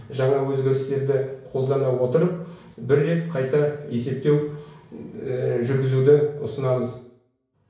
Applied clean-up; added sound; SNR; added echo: none; none; none; reverberation time 0.6 s.